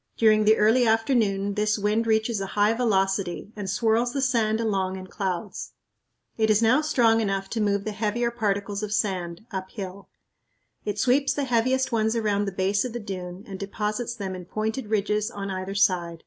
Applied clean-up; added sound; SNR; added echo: none; none; none; none.